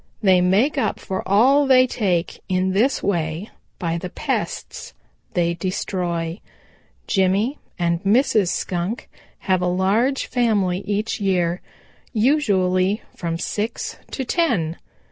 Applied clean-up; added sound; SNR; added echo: none; none; none; none.